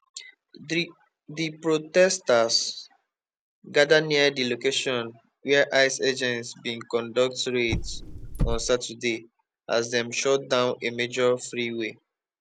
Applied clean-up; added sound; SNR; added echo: none; Car; 3 dB; none.